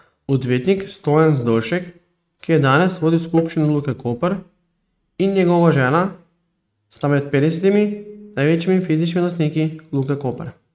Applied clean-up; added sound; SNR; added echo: neural mask model RNNoise.